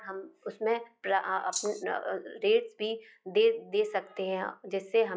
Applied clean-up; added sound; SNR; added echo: classical method log-MMSE.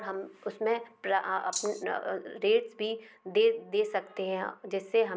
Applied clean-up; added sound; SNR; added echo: none; Rattle (instrument); 6 dB; none.